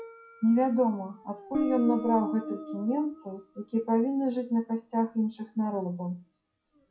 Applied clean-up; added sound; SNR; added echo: classical method WPE with log-MMSE.